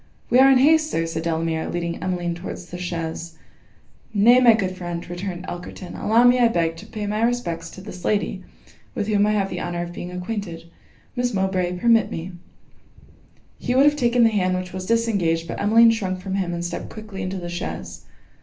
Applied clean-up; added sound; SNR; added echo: none; Thunder; 20 dB; reverberation time 0.3 s.